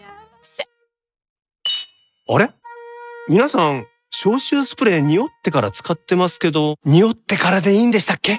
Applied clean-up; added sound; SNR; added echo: neural mask model RNNoise.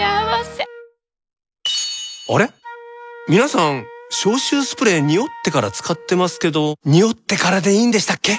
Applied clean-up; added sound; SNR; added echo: none; Wind instrument, woodwind instrument; 19 dB; none.